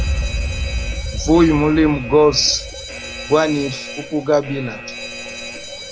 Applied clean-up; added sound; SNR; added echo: none; Alarm; 7 dB; none.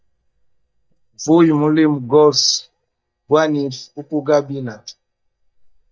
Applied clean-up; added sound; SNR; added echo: neural mask model DeepFilterNet 3.